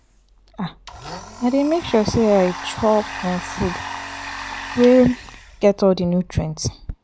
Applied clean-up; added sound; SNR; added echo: none; Domestic sounds, home sounds; 13 dB; none.